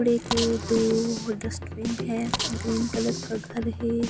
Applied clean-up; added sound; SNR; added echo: none; Bicycle + Drum kit; 5 dB; none.